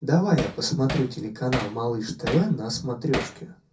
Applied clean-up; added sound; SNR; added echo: none; Hammer; 10 dB; reverberation time 0.3 s.